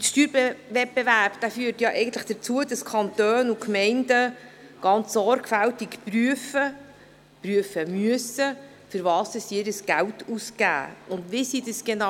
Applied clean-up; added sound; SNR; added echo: none; none; none; none.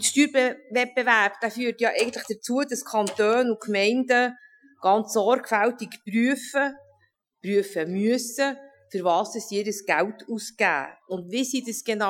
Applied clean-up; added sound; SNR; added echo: classical method Wiener filter.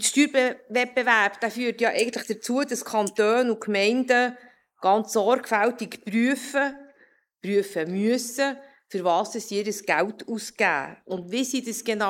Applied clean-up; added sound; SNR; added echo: neural mask model Resemble Enhance denoiser.